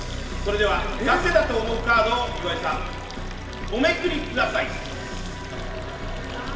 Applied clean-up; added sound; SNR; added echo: none; Water tap, faucet; 19 dB; reverberation time 2.0 s.